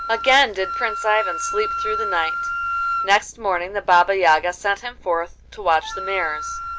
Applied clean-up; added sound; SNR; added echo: none; Wind instrument, woodwind instrument; 7 dB; none.